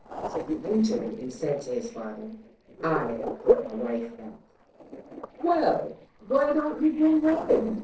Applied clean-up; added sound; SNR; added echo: neural separator model SepFormer DNS4.